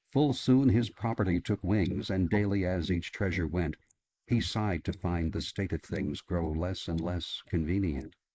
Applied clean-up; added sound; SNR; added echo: neural mask model Resemble Enhance denoiser.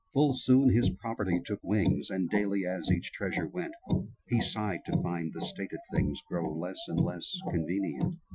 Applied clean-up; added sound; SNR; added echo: classical method Wiener filter.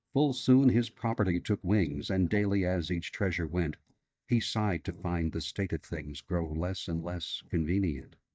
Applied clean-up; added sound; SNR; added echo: neural mask model DeepFilterNet 3.